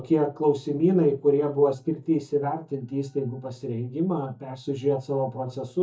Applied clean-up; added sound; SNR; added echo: neural mask model DeepFilterNet 3.